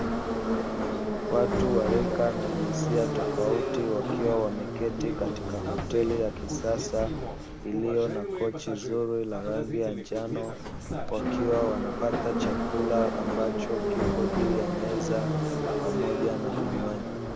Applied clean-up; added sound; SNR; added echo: none; Subway, metro, underground; -1 dB; none.